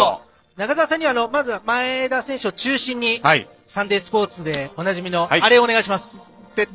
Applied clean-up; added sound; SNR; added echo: neural separator model SepFormer DNS4.